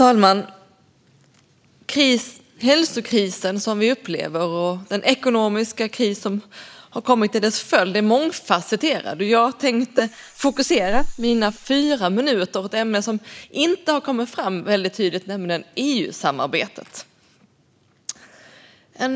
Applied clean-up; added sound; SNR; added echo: neural mask model Resemble Enhance denoiser.